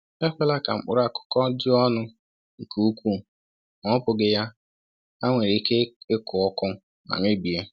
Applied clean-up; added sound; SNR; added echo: none; none; none; none.